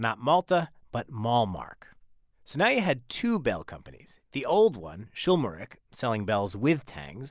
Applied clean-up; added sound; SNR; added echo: none; none; none; none.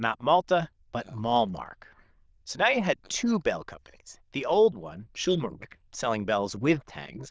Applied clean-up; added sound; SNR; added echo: neural diffusion model UNIVERSE++.